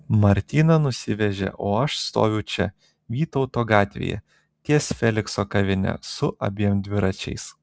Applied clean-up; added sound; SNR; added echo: none; none; none; none.